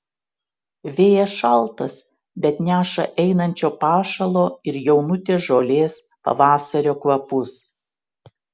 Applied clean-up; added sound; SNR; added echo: none; none; none; none.